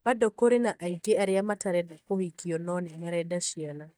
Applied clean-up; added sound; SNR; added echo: neural mask model DeepFilterNet 3.